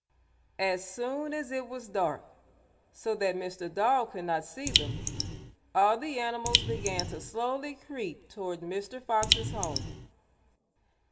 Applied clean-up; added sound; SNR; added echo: none; Raindrop; -2 dB; reverberation time 0.3 s.